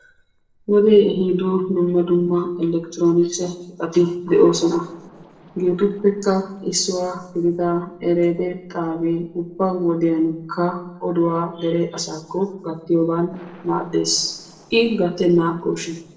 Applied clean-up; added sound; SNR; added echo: neural separator model SepFormer DNS4.